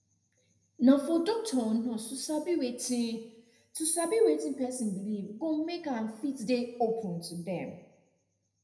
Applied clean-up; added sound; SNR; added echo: none; none; none; reverberation time 0.8 s.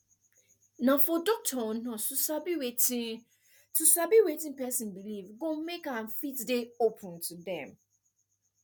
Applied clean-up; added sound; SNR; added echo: none; none; none; none.